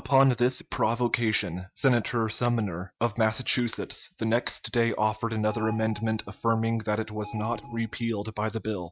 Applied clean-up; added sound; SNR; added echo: neural mask model RNNoise.